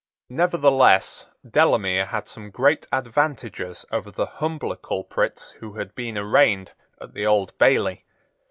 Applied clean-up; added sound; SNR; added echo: none; none; none; none.